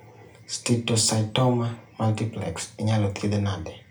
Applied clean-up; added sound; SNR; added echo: none; none; none; reverberation time 0.3 s.